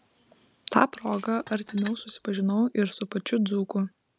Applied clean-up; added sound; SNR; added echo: none; Tools; 17 dB; none.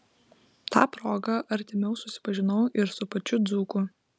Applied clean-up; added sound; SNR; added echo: none; none; none; none.